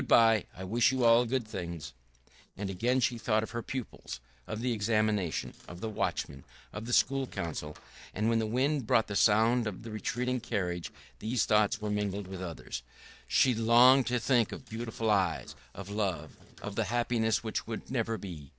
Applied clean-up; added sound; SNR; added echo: neural separator model SepFormer DNS4.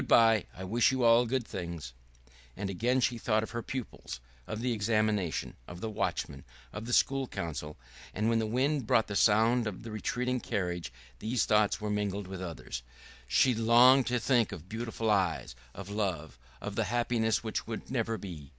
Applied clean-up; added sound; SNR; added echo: none; none; none; none.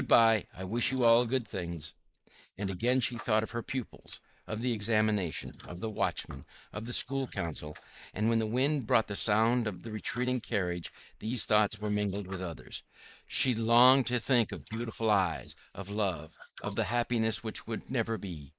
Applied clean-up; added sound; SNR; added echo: neural mask model Resemble Enhance denoiser.